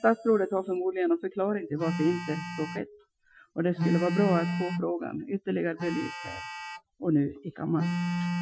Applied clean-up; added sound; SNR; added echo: classical method Wiener filter.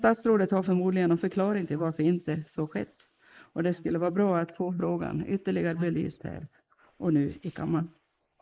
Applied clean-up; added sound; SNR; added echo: neural mask model Resemble Enhance denoiser.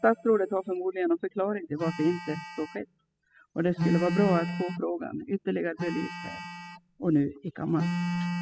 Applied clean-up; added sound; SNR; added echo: classical method spectral subtraction.